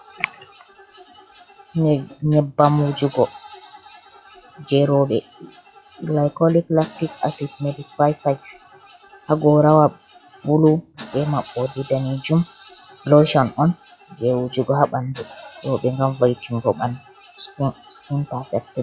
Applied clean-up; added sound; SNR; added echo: classical method log-MMSE.